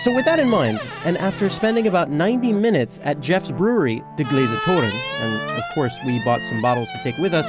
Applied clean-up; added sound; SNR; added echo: none; Squeak; 11 dB; none.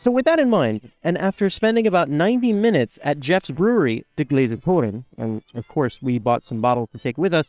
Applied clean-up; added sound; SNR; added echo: neural separator model SepFormer WHAM!.